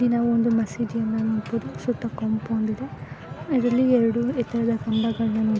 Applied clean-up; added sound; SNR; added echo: none; none; none; none.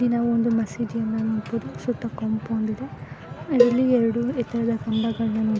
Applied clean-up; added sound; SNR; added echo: none; Cowbell; 2 dB; none.